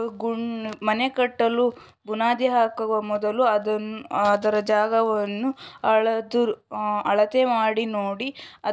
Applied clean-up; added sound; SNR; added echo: none; none; none; none.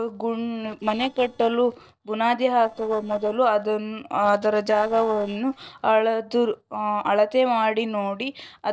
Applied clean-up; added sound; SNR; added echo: neural separator model SepFormer DNS4.